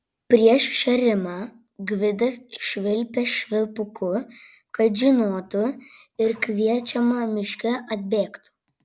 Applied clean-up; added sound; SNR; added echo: none; none; none; none.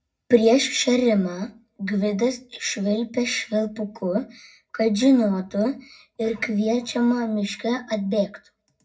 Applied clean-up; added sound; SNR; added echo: none; none; none; reverberation time 0.4 s.